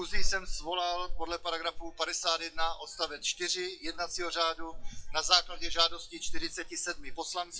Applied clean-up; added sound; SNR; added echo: classical method WPE with log-MMSE.